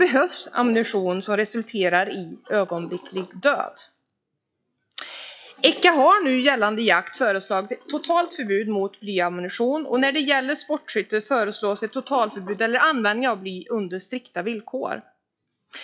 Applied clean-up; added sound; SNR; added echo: classical method log-MMSE.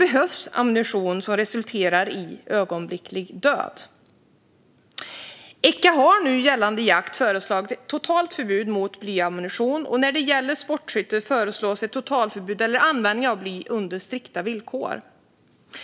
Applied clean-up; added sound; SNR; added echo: none; none; none; none.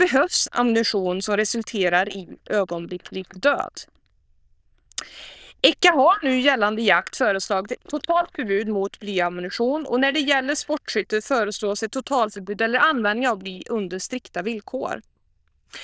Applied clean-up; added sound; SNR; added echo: neural diffusion model UNIVERSE++.